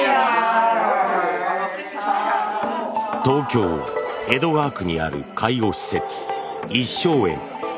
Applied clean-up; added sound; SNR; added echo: none; none; none; none.